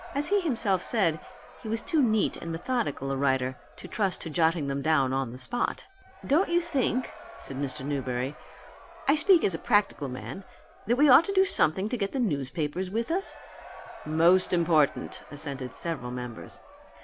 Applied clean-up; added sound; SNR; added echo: none; Crowd / Cheering; 20 dB; none.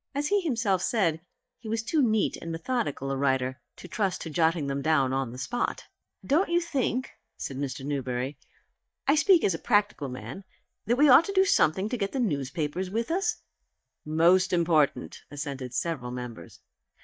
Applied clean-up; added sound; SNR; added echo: neural mask model DeepFilterNet 3.